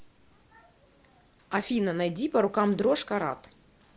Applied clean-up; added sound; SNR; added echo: none; none; none; none.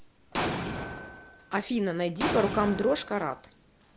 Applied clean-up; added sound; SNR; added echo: none; Explosion; 4 dB; none.